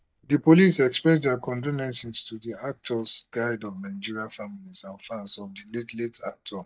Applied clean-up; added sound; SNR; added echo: neural mask model DeepFilterNet 3.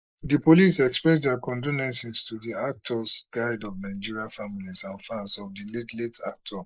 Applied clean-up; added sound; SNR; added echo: neural mask model Resemble Enhance denoiser.